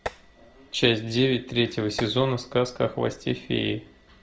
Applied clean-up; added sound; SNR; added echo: none; Tap; 13 dB; none.